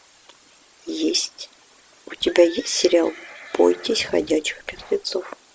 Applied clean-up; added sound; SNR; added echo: none; Livestock, farm animals, working animals; 19 dB; none.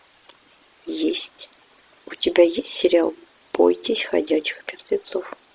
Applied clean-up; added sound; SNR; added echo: none; none; none; none.